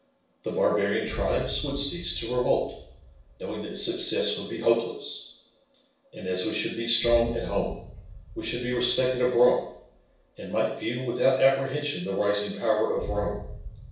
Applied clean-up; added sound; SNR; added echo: none; Boom; 16 dB; reverberation time 0.7 s.